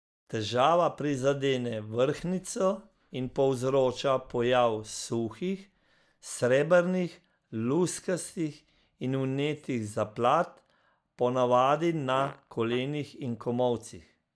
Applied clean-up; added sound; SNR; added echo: neural mask model DeepFilterNet 3.